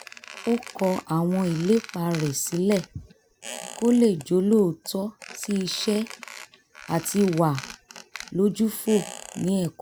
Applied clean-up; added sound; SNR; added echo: none; Squeak; 17 dB; none.